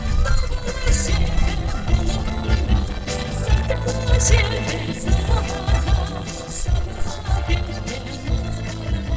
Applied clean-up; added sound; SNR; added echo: neural separator model SepFormer DNS4.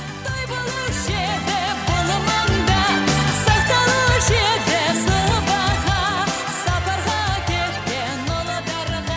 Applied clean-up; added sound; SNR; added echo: none; none; none; none.